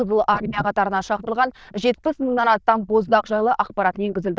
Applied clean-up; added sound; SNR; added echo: neural diffusion model UNIVERSE++.